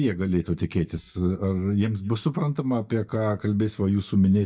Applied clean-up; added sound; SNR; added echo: neural mask model DeepFilterNet 3.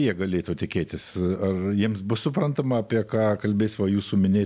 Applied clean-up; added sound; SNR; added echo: none; none; none; none.